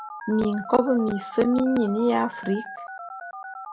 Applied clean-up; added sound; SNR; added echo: none; Telephone; 13 dB; none.